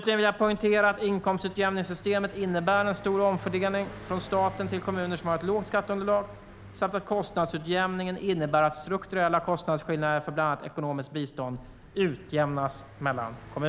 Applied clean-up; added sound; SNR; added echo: none; Car passing by; 19 dB; none.